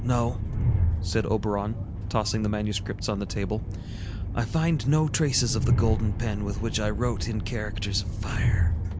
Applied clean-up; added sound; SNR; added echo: none; Train; 0 dB; none.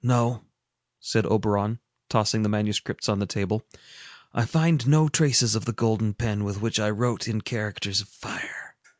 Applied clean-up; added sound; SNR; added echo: none; none; none; none.